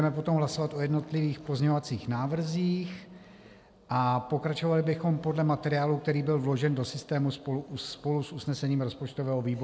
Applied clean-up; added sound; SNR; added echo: none; none; none; none.